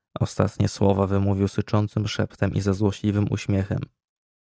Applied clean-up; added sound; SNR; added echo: none; none; none; none.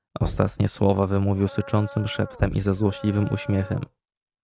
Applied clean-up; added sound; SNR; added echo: none; Dog + Knock; 13 dB; none.